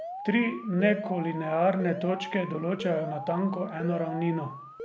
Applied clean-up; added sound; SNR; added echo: none; Alarm; 10 dB; none.